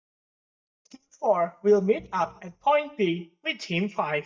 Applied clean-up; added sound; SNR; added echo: neural mask model DeepFilterNet 3.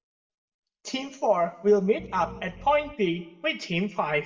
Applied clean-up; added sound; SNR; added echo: none; Piano; 16 dB; reverberation time 0.9 s.